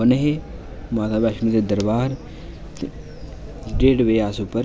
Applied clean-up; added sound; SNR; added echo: none; none; none; none.